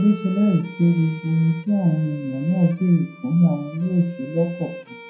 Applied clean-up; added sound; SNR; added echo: none; Bowed string instrument; 18 dB; reverberation time 0.4 s.